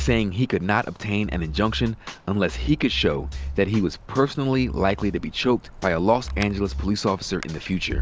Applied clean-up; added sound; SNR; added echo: none; Wind; 19 dB; none.